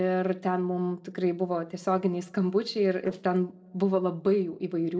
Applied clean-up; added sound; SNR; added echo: neural separator model SepFormer DNS4.